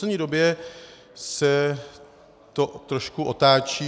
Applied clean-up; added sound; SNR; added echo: none; none; none; none.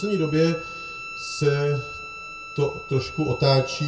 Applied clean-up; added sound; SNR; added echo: none; Bowed string instrument; 12 dB; reverberation time 0.2 s.